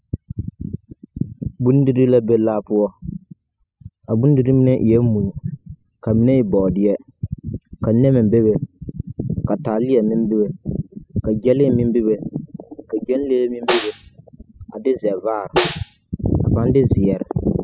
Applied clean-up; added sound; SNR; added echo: classical method spectral subtraction.